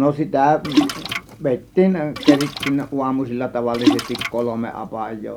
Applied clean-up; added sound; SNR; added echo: none; Splash, splatter; 2 dB; none.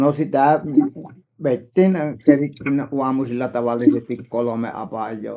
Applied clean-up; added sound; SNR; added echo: neural mask model Resemble Enhance denoiser.